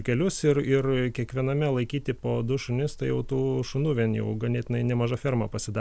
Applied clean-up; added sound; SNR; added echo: none; none; none; none.